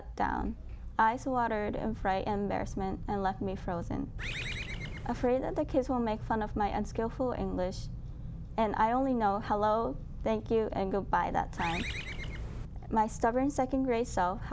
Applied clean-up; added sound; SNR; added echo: none; Bird; 10 dB; none.